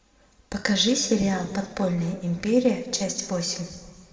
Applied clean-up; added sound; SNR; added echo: none; none; none; reverberation time 1.6 s.